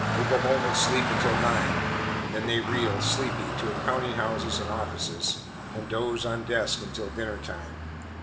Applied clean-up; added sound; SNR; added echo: none; Traffic noise, roadway noise; 0 dB; reverberation time 2.5 s.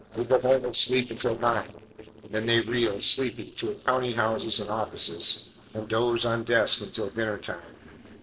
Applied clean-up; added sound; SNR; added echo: neural separator model SepFormer DNS4.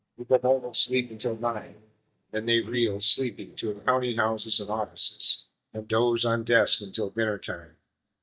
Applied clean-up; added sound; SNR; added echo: neural mask model DeepFilterNet 3.